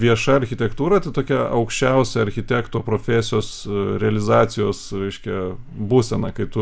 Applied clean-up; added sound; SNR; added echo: none; none; none; none.